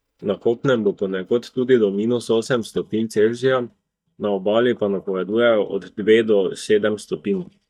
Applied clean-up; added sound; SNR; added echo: neural mask model DeepFilterNet 3.